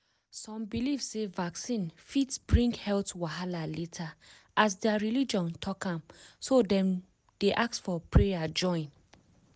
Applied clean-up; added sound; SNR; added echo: none; none; none; none.